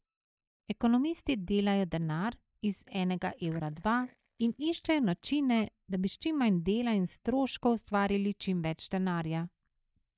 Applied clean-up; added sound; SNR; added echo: neural mask model DeepFilterNet 3.